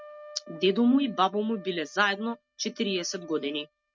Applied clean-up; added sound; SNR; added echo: neural mask model RNNoise.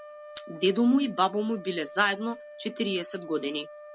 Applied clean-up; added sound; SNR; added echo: none; Wind instrument, woodwind instrument; 16 dB; none.